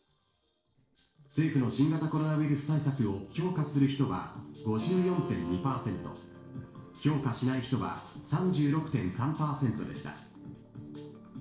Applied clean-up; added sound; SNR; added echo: neural separator model SepFormer DNS4.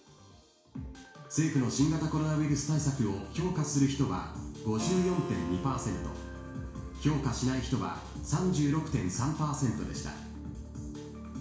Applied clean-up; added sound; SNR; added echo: none; Keyboard (musical); 17 dB; reverberation time 0.7 s.